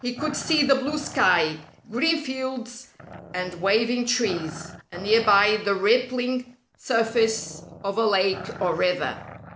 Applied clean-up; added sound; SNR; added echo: none; Growling; 17 dB; none.